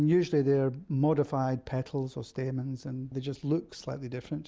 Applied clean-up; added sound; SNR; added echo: none; none; none; none.